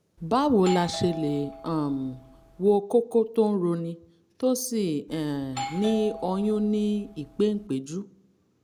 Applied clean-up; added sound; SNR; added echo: none; Doorbell; 13 dB; none.